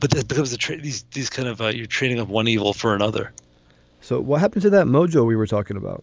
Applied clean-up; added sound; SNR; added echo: none; none; none; none.